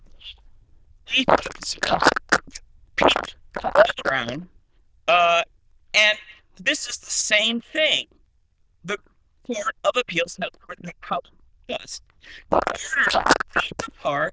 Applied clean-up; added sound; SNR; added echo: neural diffusion model UNIVERSE++.